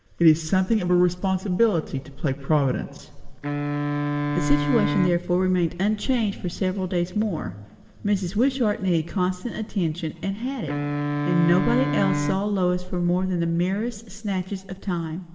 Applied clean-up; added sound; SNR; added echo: none; Wind instrument, woodwind instrument; 3 dB; reverberation time 1.5 s.